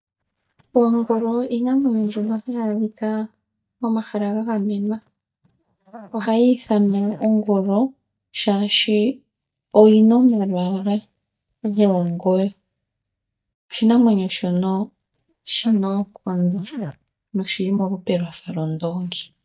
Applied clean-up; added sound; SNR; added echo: neural mask model DeepFilterNet 3.